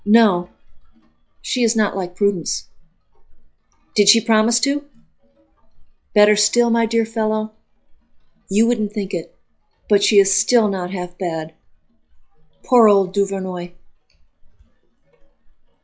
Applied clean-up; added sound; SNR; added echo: classical method log-MMSE.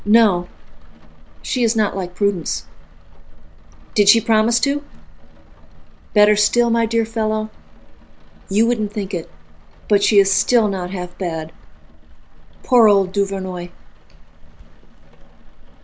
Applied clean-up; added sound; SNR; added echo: none; Rain; 16 dB; none.